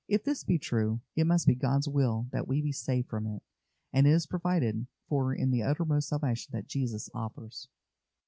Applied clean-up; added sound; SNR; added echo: none; none; none; none.